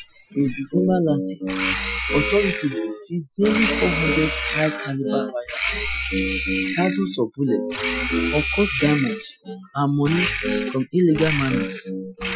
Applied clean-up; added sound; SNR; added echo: classical method Wiener filter.